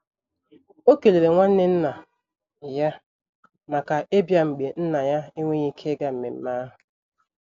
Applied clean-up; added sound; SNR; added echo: none; none; none; none.